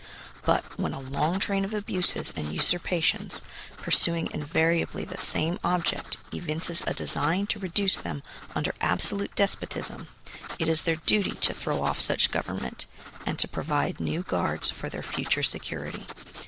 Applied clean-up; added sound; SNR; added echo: none; Writing; 14 dB; none.